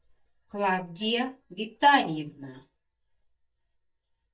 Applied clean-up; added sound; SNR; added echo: neural mask model DeepFilterNet 3.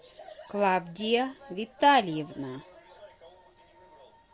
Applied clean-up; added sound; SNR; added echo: none; none; none; none.